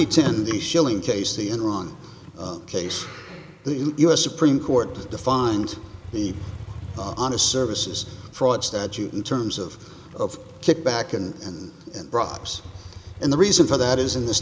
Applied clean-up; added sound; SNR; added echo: none; Motorcycle; 16 dB; none.